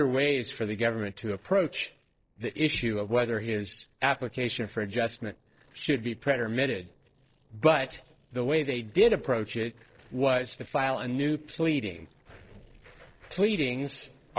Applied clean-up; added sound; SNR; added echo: neural separator model SepFormer DNS4.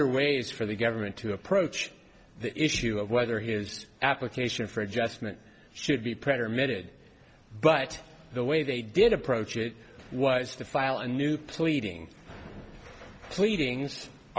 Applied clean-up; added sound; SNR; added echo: none; none; none; none.